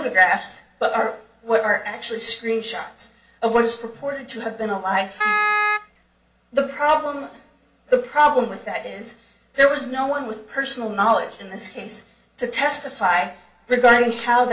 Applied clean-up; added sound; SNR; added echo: none; Wind instrument, woodwind instrument; 0 dB; reverberation time 0.5 s.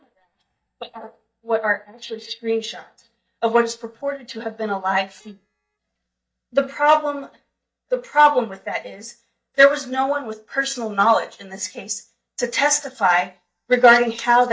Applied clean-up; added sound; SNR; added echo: neural mask model DeepFilterNet 3.